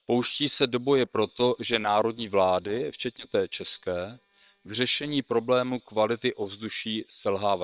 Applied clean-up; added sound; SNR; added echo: neural separator model SepFormer WHAM!.